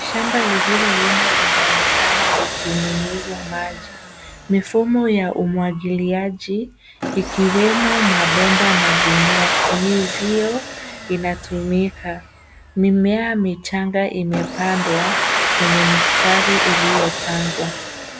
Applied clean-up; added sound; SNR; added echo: none; Domestic sounds, home sounds; 0 dB; none.